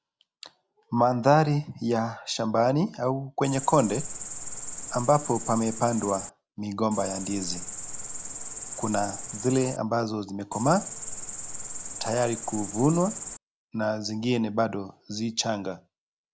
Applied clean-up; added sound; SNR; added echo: none; Cricket; 8 dB; none.